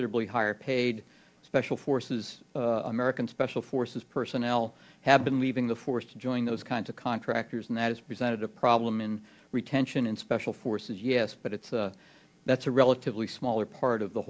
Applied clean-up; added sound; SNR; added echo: none; none; none; none.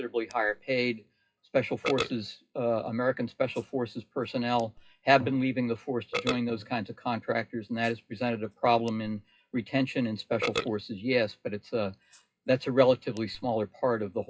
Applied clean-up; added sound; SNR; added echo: classical method WPE with log-MMSE.